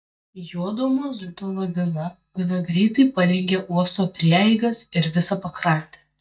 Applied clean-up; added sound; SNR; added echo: neural mask model DeepFilterNet 3.